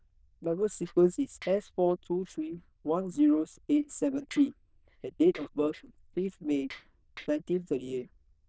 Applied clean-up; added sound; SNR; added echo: neural diffusion model UNIVERSE++.